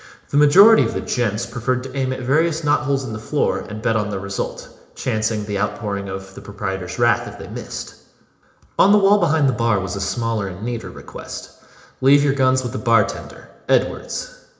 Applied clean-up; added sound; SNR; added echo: none; none; none; reverberation time 0.8 s.